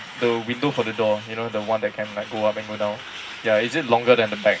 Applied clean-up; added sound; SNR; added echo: none; Truck; 15 dB; reverberation time 0.4 s.